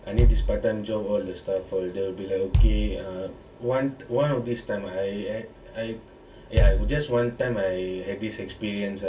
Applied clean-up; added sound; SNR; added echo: none; Bass drum; -2 dB; reverberation time 0.2 s.